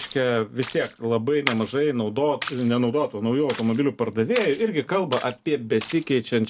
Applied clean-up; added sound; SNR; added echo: none; Splash, splatter; 15 dB; none.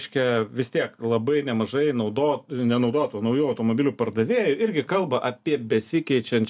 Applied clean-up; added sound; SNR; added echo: none; none; none; none.